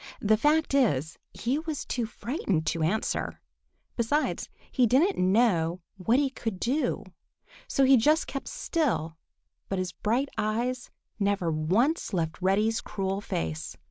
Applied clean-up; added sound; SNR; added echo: none; none; none; none.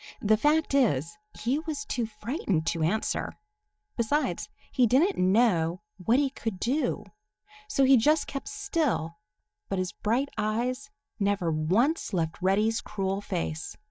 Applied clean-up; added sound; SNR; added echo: neural mask model DeepFilterNet 3.